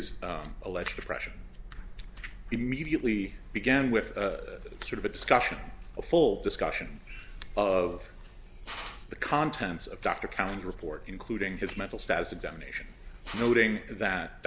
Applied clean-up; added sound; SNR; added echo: none; Drill; 20 dB; none.